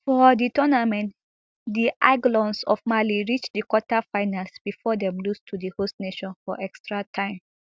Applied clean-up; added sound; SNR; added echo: none; none; none; none.